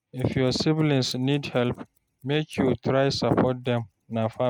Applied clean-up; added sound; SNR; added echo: neural mask model RNNoise.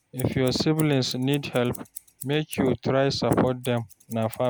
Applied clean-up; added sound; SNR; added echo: none; Scissors; 20 dB; none.